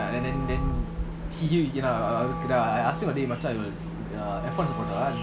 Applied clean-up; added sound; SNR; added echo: none; Wind instrument, woodwind instrument; 7 dB; none.